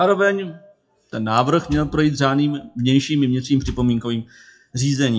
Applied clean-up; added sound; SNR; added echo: classical method WPE with log-MMSE.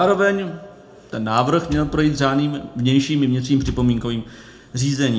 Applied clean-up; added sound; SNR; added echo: none; Wood; 16 dB; reverberation time 0.3 s.